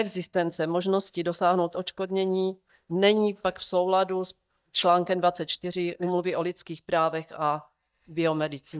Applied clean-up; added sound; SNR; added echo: neural mask model DeepFilterNet 3.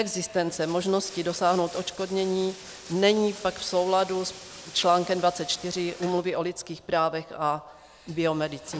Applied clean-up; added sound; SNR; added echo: none; Bathtub (filling or washing); 19 dB; none.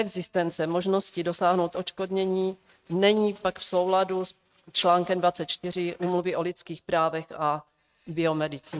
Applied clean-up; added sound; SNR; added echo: neural mask model RNNoise.